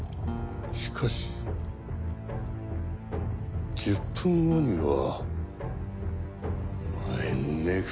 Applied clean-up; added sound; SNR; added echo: none; Acoustic guitar; 17 dB; none.